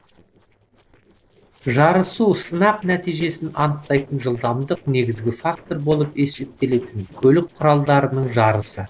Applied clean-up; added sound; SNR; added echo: neural separator model SepFormer DNS4.